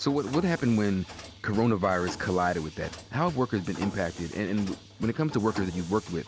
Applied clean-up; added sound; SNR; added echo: none; Mechanisms; 15 dB; none.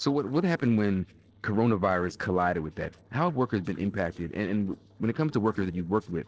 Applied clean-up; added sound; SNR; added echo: neural separator model SepFormer DNS4.